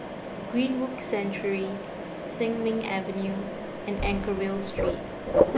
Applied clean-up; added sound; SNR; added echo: none; Mechanisms; 0 dB; none.